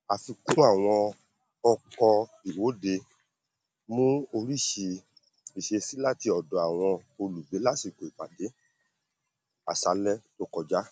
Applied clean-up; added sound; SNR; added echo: none; none; none; none.